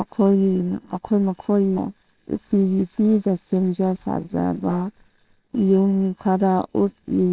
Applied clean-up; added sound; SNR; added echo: neural separator model SepFormer WHAMR!.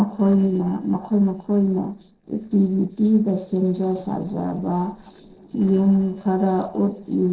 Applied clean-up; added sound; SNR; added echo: neural separator model SepFormer DNS4.